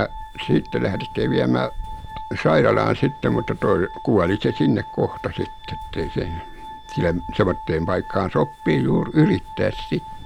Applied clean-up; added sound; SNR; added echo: none; Glass + Walk, footsteps; 13 dB; none.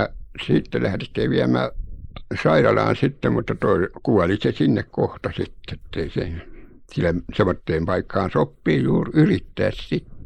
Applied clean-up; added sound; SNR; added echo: neural mask model Resemble Enhance denoiser.